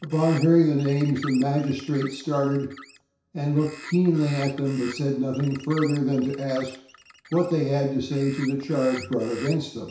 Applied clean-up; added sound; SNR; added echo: none; Bird; 19 dB; reverberation time 0.6 s.